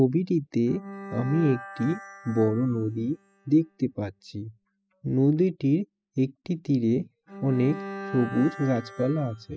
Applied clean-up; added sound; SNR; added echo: classical method spectral subtraction.